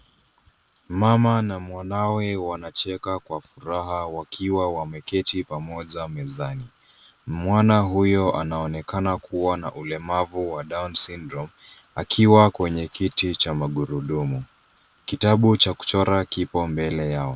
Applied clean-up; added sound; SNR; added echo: none; none; none; none.